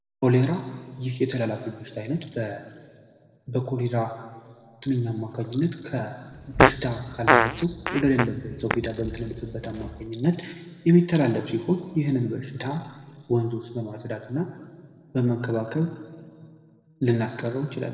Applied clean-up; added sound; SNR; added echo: none; Fart; -2 dB; reverberation time 1.7 s.